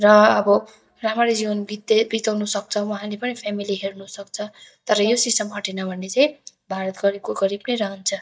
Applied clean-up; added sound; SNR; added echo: neural mask model DeepFilterNet 3.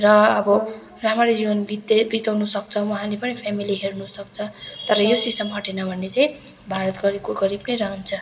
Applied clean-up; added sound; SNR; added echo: none; Brass instrument; 14 dB; reverberation time 2.1 s.